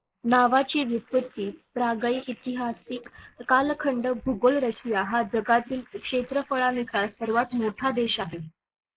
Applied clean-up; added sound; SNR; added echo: neural mask model Resemble Enhance denoiser.